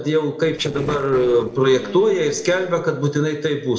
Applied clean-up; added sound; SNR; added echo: neural separator model SepFormer DNS4.